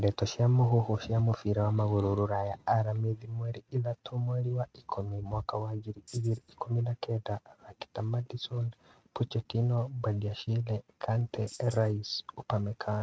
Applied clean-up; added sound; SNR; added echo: neural mask model RNNoise.